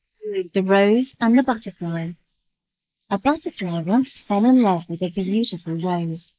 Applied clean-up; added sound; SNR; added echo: neural mask model Resemble Enhance denoiser.